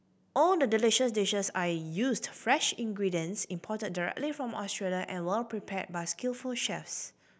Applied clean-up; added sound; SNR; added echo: none; none; none; none.